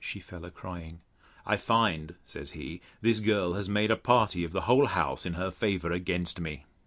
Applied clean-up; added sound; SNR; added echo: none; none; none; none.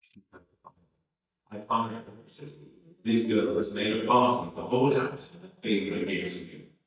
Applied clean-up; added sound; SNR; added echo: neural mask model DeepFilterNet 3.